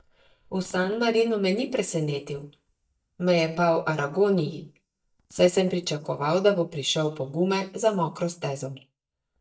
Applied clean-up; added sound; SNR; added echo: neural mask model DeepFilterNet 3.